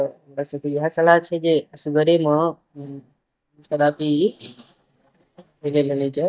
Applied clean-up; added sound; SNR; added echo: neural mask model DeepFilterNet 3.